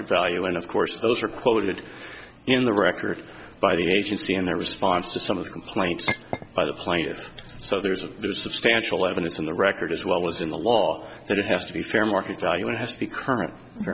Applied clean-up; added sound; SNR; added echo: none; Chink, clink; 8 dB; none.